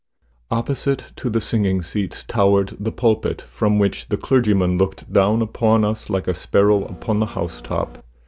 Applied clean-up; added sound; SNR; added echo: none; Printer; 20 dB; none.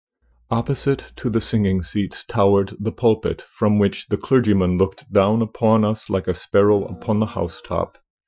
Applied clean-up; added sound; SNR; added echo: classical method Wiener filter.